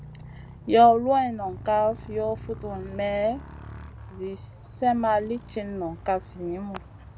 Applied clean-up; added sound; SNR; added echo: none; Motorcycle; 16 dB; none.